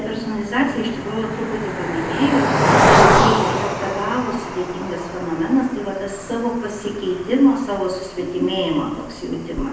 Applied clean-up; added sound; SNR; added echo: none; Cricket; -1 dB; reverberation time 0.8 s.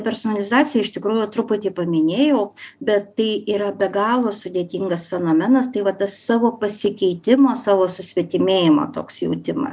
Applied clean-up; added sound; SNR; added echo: none; none; none; none.